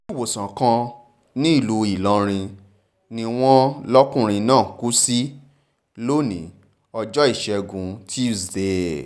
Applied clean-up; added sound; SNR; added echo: none; none; none; none.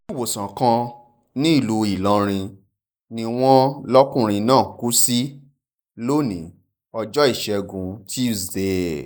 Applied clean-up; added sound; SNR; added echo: neural mask model Resemble Enhance denoiser.